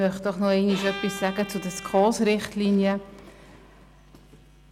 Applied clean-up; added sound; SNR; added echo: none; Bowed string instrument; 12 dB; none.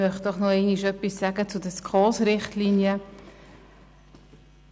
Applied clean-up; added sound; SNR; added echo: none; none; none; none.